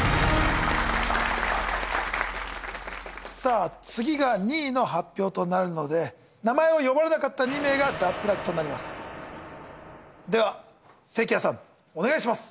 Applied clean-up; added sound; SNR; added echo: none; none; none; none.